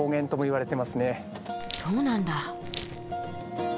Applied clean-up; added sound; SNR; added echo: none; Rattle; 12 dB; none.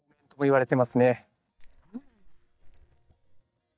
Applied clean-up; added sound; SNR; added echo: neural mask model DeepFilterNet 3.